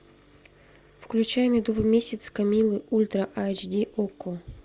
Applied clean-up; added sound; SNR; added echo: none; none; none; none.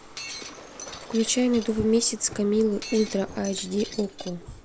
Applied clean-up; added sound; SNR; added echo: none; Waves, surf + Shatter; 14 dB; none.